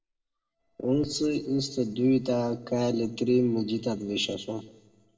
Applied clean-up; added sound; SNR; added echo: neural separator model SepFormer DNS4.